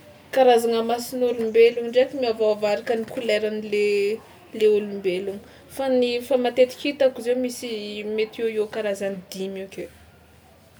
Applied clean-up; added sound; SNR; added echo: none; none; none; none.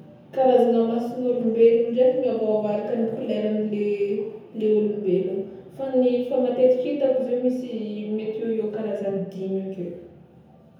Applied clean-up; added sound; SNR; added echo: none; none; none; reverberation time 0.9 s.